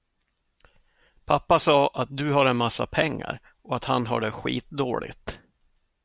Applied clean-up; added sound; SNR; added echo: none; none; none; none.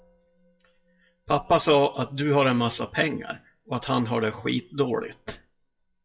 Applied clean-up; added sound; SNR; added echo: classical method WPE with log-MMSE.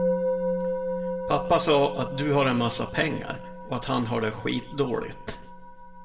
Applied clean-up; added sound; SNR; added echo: none; Musical instrument; 4 dB; reverberation time 0.8 s.